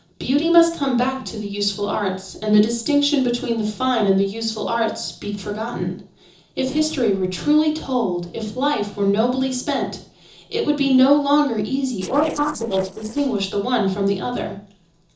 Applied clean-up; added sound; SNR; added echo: neural separator model SepFormer DNS4.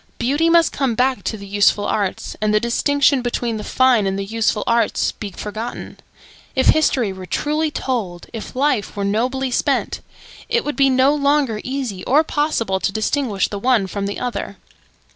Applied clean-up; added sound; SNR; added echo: none; none; none; none.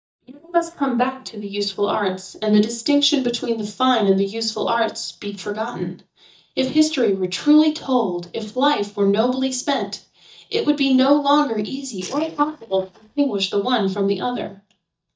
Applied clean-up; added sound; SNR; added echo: neural mask model DeepFilterNet 3.